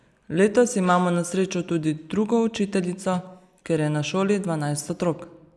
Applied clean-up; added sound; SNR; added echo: neural mask model Resemble Enhance denoiser.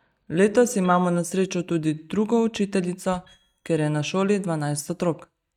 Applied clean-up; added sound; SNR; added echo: neural mask model DeepFilterNet 3.